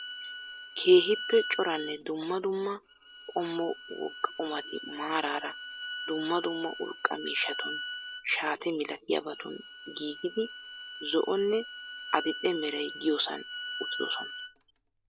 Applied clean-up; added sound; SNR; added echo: none; Bowed string instrument; 9 dB; none.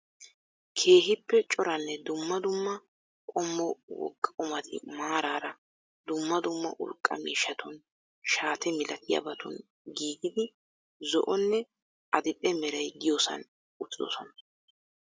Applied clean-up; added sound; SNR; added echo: none; none; none; none.